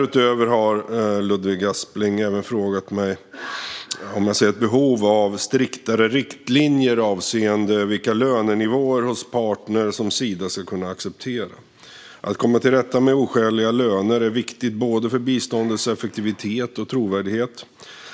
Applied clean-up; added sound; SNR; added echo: none; none; none; none.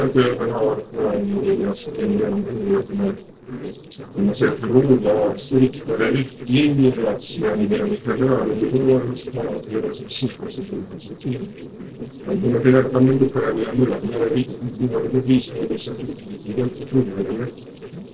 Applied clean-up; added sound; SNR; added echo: neural separator model SepFormer DNS4.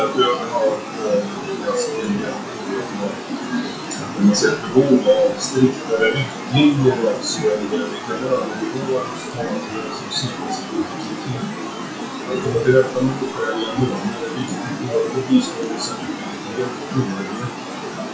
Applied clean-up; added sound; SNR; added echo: classical method WPE with log-MMSE.